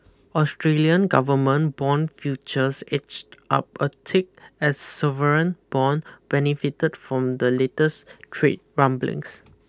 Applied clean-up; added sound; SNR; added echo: none; none; none; none.